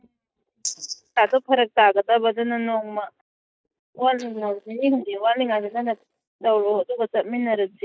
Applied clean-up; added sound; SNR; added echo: neural mask model DeepFilterNet 3.